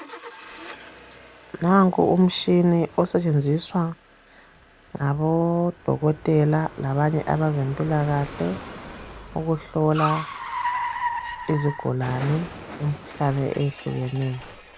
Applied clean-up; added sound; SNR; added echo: none; Car; 12 dB; none.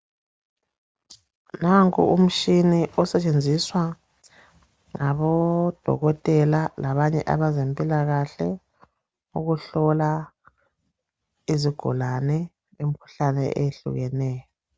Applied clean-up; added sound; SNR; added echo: none; none; none; none.